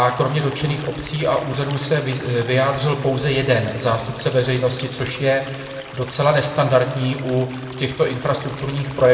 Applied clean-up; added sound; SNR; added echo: none; Stream; 17 dB; reverberation time 2.0 s.